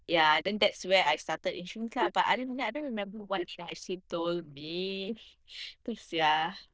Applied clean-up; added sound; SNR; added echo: neural diffusion model UNIVERSE++.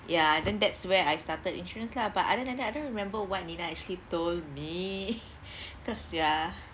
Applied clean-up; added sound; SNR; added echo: none; none; none; none.